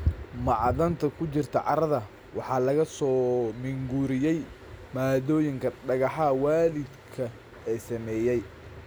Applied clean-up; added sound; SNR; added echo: none; none; none; none.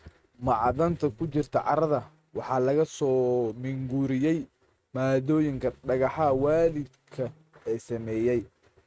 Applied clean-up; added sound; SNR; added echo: neural mask model RNNoise.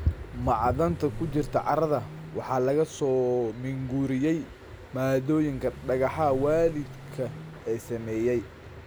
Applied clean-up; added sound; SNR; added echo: none; Vehicle; 15 dB; none.